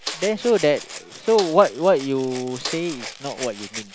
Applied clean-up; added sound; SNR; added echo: none; Rattle (instrument) + Snare drum; 13 dB; none.